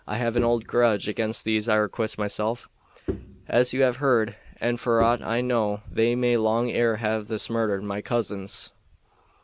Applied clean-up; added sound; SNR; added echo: none; Bowed string instrument; 14 dB; none.